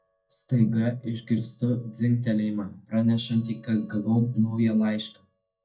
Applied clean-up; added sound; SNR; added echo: neural mask model DeepFilterNet 3.